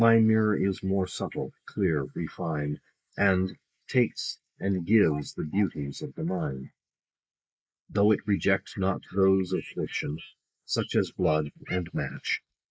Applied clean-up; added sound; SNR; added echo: neural mask model Resemble Enhance denoiser.